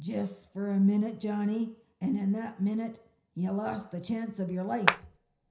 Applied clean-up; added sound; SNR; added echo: none; Clapping; -4 dB; reverberation time 0.5 s.